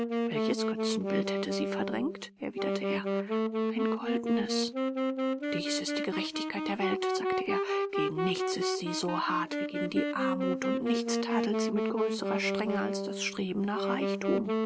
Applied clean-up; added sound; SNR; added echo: none; Wind instrument, woodwind instrument; -3 dB; none.